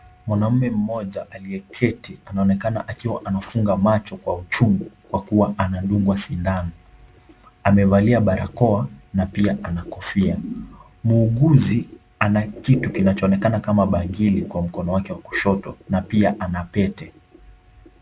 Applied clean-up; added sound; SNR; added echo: none; none; none; none.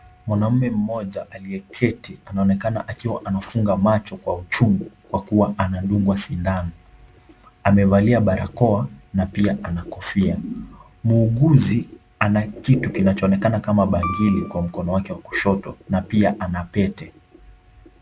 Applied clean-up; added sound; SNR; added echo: none; Piano; 12 dB; none.